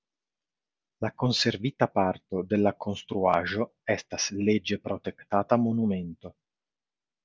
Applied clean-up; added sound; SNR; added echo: none; none; none; none.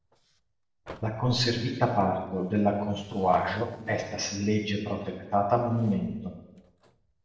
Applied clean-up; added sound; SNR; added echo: neural separator model SepFormer DNS4.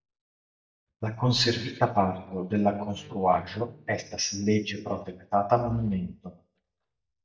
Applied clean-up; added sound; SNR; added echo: neural mask model DeepFilterNet 3.